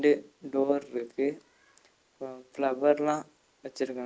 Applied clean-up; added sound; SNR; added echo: none; none; none; none.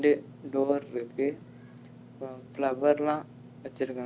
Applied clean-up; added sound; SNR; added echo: none; Engine / Mechanisms; 19 dB; none.